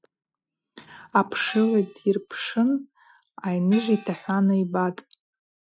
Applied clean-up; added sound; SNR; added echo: classical method Wiener filter.